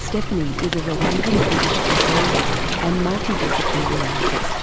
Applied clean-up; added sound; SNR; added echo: none; Rain + Waves, surf; -5 dB; none.